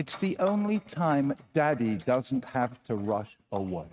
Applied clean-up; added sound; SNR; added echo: neural mask model RNNoise.